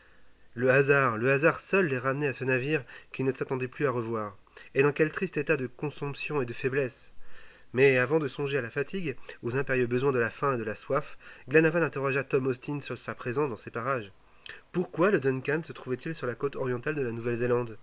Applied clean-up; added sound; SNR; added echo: none; none; none; none.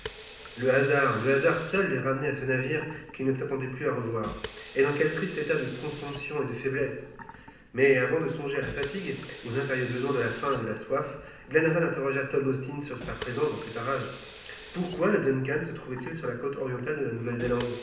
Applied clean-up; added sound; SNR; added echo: none; Sink (filling or washing) / Water tap, faucet; 14 dB; reverberation time 0.8 s.